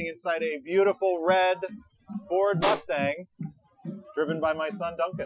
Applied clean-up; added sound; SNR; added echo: classical method Wiener filter.